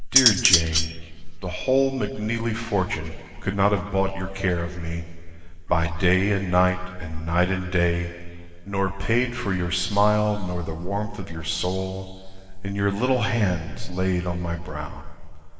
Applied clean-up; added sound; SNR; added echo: none; Cutlery, silverware; -1 dB; reverberation time 2.5 s.